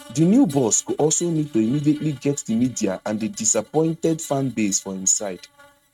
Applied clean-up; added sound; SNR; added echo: neural mask model RNNoise.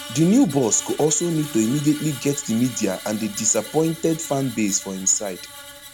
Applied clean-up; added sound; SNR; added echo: none; Screech; 16 dB; none.